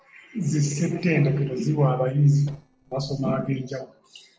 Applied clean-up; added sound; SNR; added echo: neural separator model SepFormer DNS4.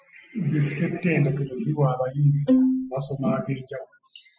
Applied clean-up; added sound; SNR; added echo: classical method spectral subtraction.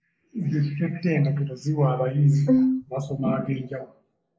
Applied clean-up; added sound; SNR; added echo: neural mask model Resemble Enhance denoiser.